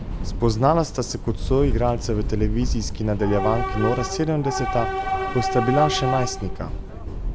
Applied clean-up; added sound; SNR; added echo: none; Subway, metro, underground / Train; 2 dB; none.